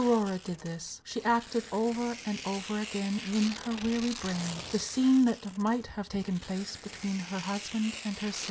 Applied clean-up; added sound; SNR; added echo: none; Tearing; 13 dB; none.